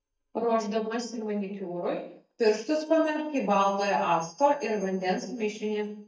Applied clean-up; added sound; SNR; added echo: neural mask model DeepFilterNet 3.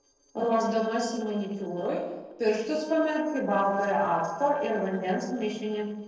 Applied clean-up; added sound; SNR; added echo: neural separator model SepFormer DNS4.